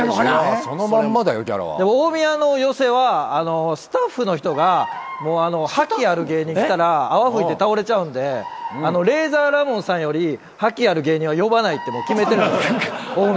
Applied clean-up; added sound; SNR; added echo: none; Bird vocalization, bird call, bird song; 17 dB; none.